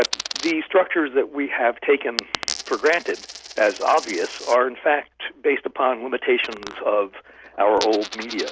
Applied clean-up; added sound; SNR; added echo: none; Coin (dropping); 13 dB; none.